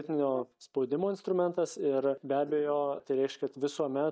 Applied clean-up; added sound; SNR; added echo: neural mask model DeepFilterNet 3.